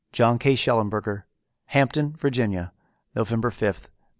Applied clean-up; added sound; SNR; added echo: none; none; none; none.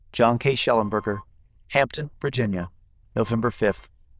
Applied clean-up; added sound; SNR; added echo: neural diffusion model UNIVERSE++.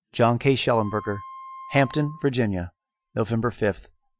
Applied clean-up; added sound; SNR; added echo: classical method Wiener filter.